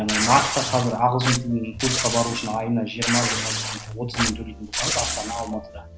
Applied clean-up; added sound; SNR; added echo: none; Tearing; 3 dB; none.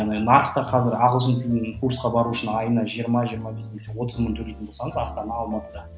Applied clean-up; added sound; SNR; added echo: none; none; none; none.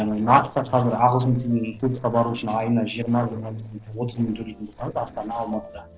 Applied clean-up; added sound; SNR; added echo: neural separator model SepFormer DNS4.